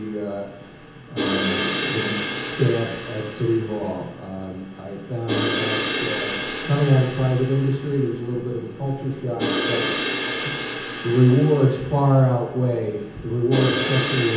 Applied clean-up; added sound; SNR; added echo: none; Crash cymbal; 5 dB; reverberation time 0.7 s.